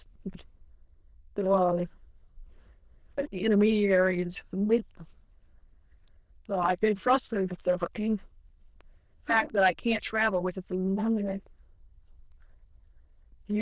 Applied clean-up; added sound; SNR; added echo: neural diffusion model UNIVERSE++.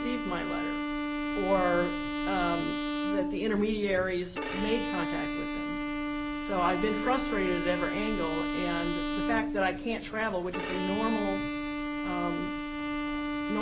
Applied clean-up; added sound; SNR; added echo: none; Bowed string instrument; 1 dB; none.